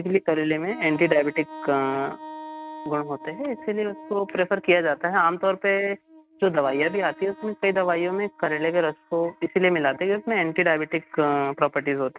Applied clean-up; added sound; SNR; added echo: neural mask model RNNoise.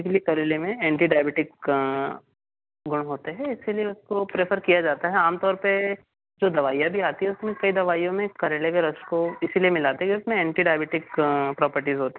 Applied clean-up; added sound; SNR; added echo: none; none; none; none.